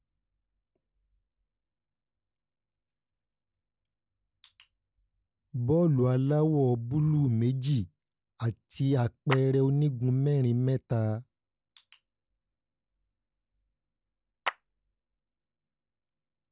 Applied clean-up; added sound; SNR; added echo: none; Clapping; 11 dB; none.